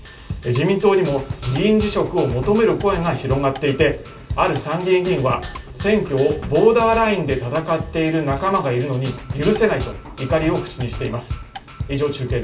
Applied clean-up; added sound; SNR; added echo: none; Percussion; 11 dB; reverberation time 0.2 s.